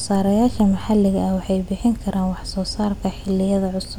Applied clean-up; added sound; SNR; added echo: none; none; none; none.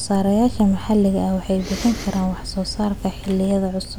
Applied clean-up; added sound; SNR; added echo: none; Respiratory sounds; 17 dB; none.